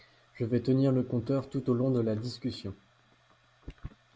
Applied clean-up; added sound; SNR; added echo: none; none; none; none.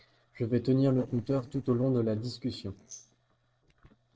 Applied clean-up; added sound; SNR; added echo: neural separator model SepFormer DNS4.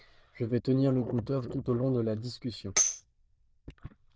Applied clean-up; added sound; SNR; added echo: neural diffusion model UNIVERSE++.